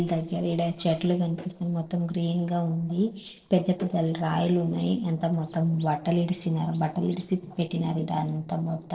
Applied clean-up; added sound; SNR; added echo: neural separator model SepFormer DNS4.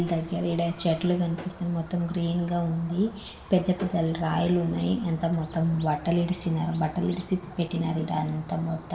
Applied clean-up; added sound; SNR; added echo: none; Squeak; 17 dB; reverberation time 1.8 s.